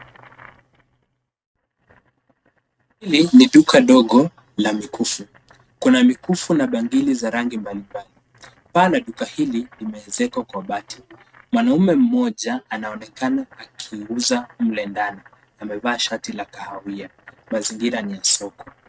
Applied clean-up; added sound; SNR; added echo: neural mask model RNNoise.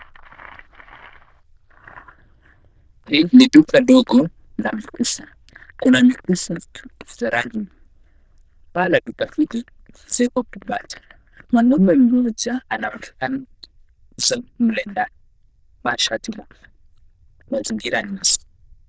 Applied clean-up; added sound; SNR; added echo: neural diffusion model UNIVERSE++.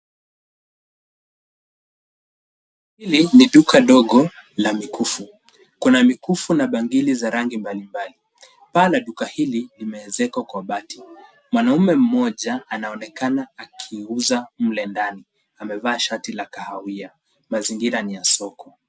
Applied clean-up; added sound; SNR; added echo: none; none; none; none.